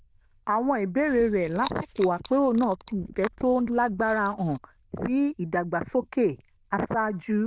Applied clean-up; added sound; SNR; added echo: neural diffusion model UNIVERSE++.